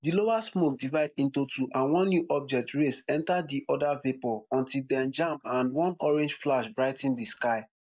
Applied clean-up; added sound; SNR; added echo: neural mask model Resemble Enhance denoiser.